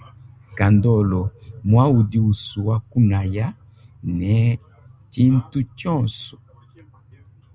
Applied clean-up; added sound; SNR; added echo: none; none; none; none.